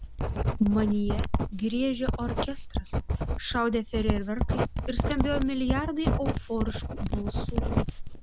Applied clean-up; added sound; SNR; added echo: none; Writing; -1 dB; none.